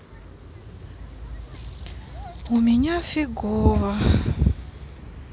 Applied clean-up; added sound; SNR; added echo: none; none; none; none.